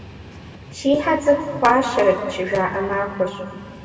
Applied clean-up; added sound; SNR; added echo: none; Train; 18 dB; reverberation time 2.3 s.